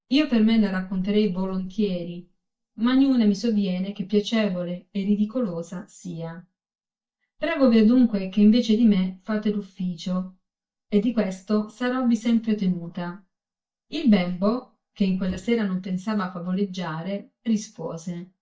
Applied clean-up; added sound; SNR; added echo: neural mask model DeepFilterNet 3.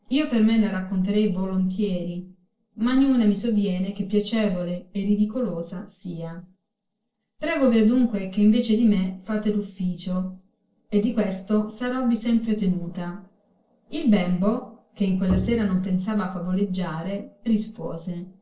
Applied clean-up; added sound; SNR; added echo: neural separator model SepFormer DNS4.